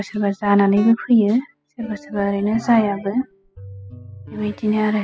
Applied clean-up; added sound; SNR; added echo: classical method spectral subtraction.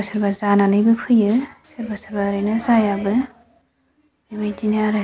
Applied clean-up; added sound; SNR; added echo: none; none; none; none.